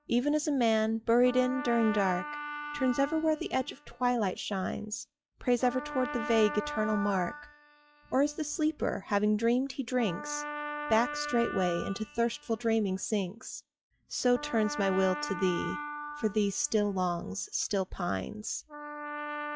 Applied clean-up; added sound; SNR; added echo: classical method log-MMSE.